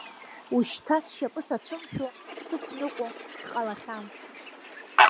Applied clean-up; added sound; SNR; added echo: none; Fowl; -2 dB; none.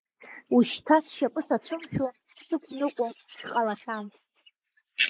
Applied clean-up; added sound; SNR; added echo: neural mask model Resemble Enhance denoiser.